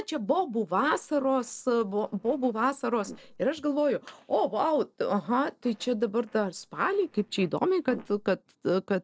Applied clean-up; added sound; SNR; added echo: neural separator model SepFormer DNS4.